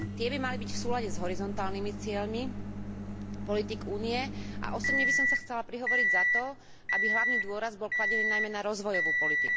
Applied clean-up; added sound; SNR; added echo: none; Microwave oven; -4 dB; none.